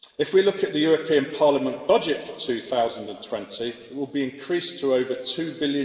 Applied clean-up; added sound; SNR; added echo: none; none; none; reverberation time 1.6 s.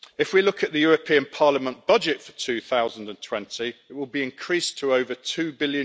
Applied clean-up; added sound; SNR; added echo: none; none; none; none.